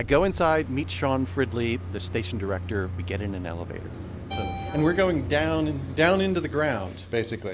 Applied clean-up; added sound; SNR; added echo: none; none; none; none.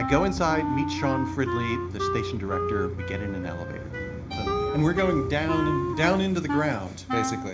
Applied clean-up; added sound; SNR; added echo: none; Wind instrument, woodwind instrument; 3 dB; reverberation time 0.4 s.